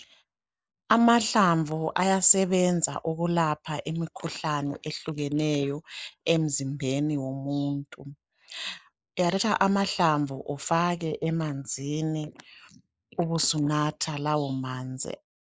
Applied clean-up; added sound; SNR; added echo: neural mask model Resemble Enhance denoiser.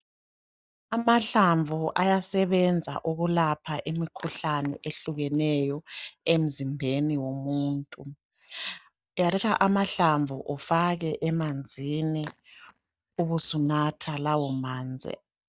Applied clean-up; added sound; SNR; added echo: neural mask model DeepFilterNet 3.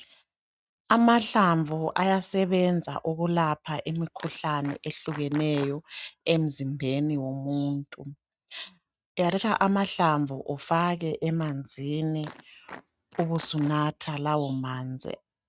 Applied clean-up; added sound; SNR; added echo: neural mask model RNNoise.